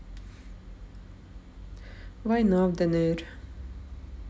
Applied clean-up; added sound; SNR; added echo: none; none; none; none.